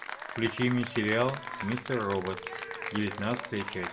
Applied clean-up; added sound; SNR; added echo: none; Applause / Cheering; 8 dB; reverberation time 2.2 s.